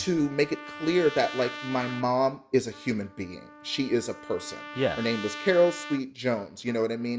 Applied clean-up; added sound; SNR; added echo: none; Trumpet; 14 dB; none.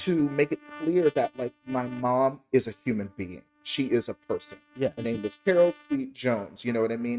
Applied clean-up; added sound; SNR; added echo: neural mask model RNNoise.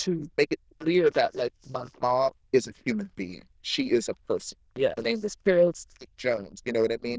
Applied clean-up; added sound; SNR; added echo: neural diffusion model UNIVERSE++.